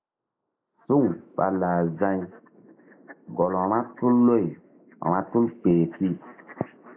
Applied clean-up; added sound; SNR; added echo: neural mask model Resemble Enhance denoiser.